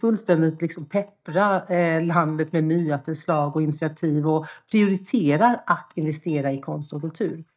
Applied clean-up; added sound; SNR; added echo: neural mask model DeepFilterNet 3.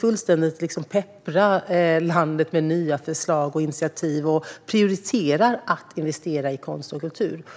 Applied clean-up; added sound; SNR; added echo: none; none; none; none.